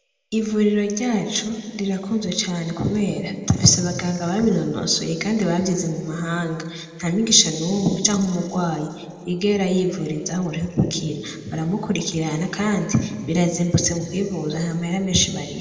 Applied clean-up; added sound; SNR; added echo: none; none; none; reverberation time 2.4 s.